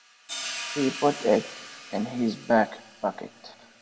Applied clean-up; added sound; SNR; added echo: none; Hi-hat; 12 dB; reverberation time 2.1 s.